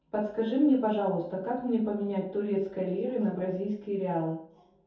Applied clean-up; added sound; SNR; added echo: none; none; none; reverberation time 0.6 s.